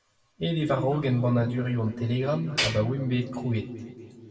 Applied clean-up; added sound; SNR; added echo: none; Tools; 2 dB; reverberation time 2.0 s.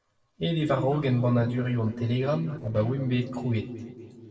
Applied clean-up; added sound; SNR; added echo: neural separator model SepFormer DNS4.